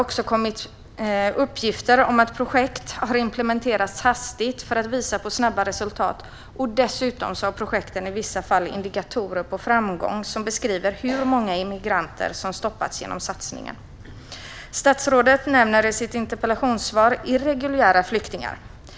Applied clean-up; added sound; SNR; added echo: none; Wind; 20 dB; none.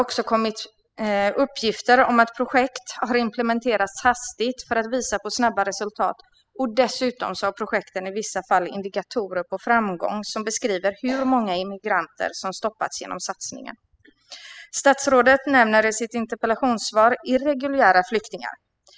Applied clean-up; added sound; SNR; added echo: classical method spectral subtraction.